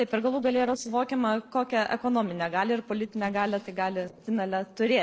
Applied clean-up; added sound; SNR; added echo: neural separator model SepFormer DNS4.